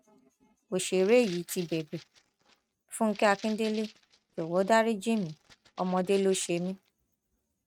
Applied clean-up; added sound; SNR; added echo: neural mask model RNNoise.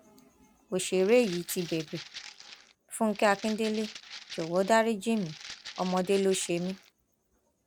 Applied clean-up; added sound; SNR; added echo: none; Rattle (instrument); 16 dB; none.